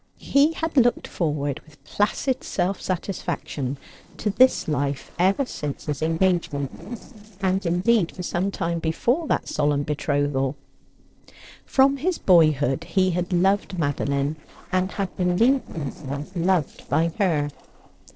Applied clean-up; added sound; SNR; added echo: neural separator model SepFormer DNS4.